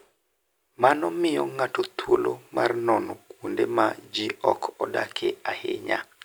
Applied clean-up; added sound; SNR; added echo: none; none; none; none.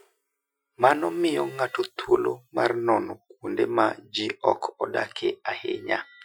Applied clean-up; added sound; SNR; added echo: classical method Wiener filter.